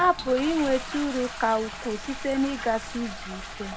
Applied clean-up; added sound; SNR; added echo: none; Toilet flush; 10 dB; none.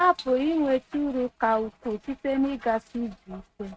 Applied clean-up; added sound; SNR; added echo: neural mask model RNNoise.